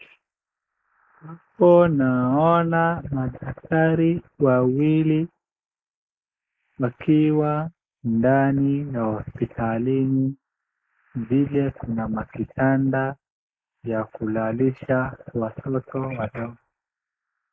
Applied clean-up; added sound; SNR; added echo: neural mask model Resemble Enhance denoiser.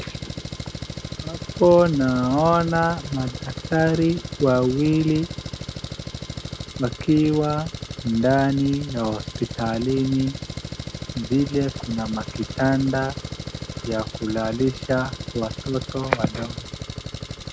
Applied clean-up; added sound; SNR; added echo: none; Engine; 9 dB; none.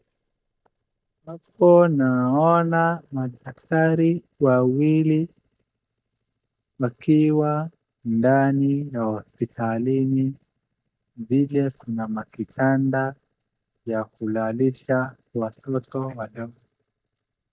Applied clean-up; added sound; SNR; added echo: neural mask model DeepFilterNet 3.